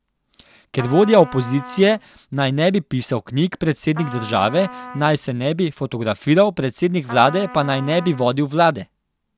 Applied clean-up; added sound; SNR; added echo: none; Trumpet; 17 dB; none.